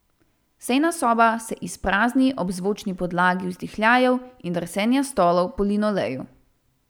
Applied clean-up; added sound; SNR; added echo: none; none; none; none.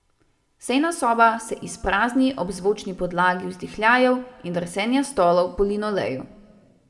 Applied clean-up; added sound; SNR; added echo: none; none; none; reverberation time 0.9 s.